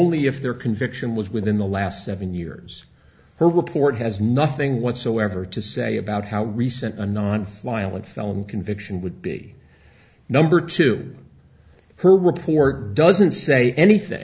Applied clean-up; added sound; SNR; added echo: none; none; none; none.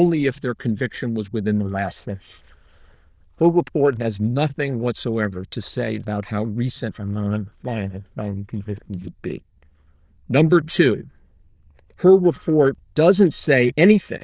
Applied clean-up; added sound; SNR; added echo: neural diffusion model UNIVERSE++.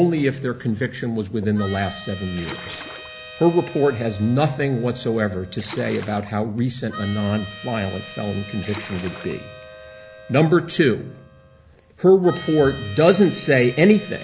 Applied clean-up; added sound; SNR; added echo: none; Splash, splatter + Harmonica; 17 dB; none.